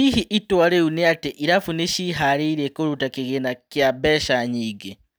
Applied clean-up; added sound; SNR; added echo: none; none; none; none.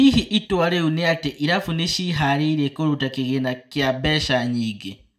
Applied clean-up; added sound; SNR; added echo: none; none; none; reverberation time 0.3 s.